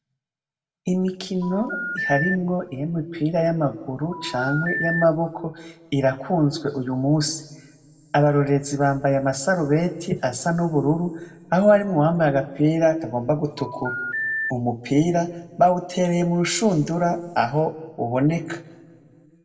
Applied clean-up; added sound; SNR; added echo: none; Telephone; 8 dB; reverberation time 0.9 s.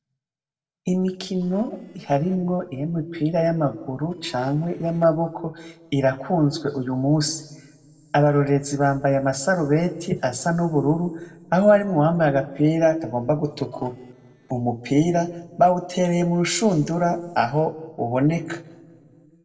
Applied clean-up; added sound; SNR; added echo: neural separator model SepFormer DNS4.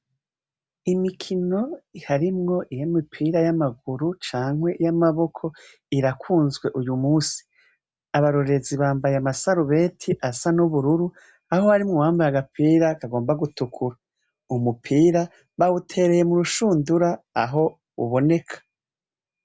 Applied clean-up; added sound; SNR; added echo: none; none; none; none.